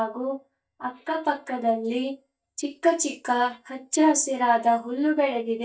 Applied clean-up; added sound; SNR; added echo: neural mask model DeepFilterNet 3.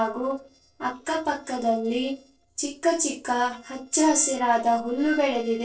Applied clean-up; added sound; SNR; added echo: neural separator model SepFormer DNS4.